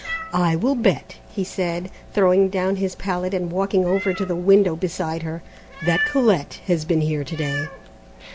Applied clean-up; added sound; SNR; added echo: none; Meow; 13 dB; none.